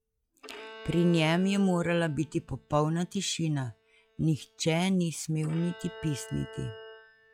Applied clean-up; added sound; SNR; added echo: classical method log-MMSE.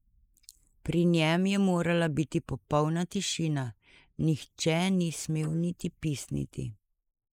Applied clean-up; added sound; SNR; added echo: neural mask model Resemble Enhance denoiser.